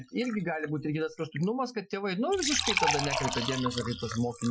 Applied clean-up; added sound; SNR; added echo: classical method Wiener filter.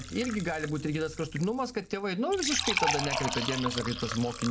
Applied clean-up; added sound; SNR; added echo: none; Fill (with liquid) / Trickle, dribble; 4 dB; none.